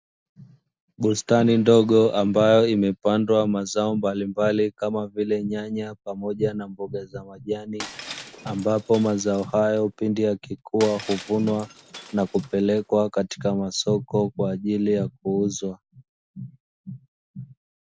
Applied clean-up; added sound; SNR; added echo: none; Shatter; 18 dB; none.